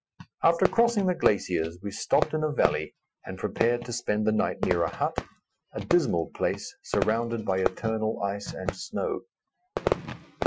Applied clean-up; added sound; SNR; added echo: classical method Wiener filter.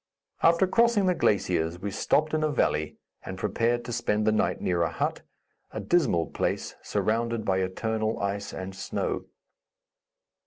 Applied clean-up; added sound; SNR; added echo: none; none; none; none.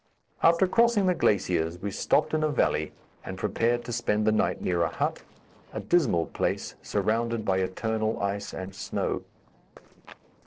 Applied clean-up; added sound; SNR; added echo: neural separator model SepFormer DNS4.